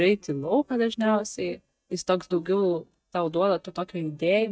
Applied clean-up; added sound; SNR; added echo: neural mask model DeepFilterNet 3.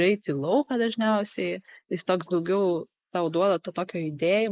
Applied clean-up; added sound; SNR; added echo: neural mask model Resemble Enhance denoiser.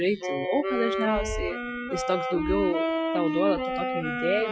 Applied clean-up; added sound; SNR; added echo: classical method Wiener filter.